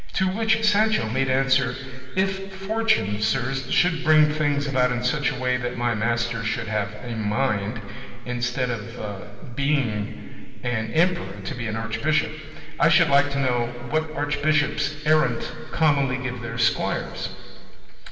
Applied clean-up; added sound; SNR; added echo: none; none; none; reverberation time 2.3 s.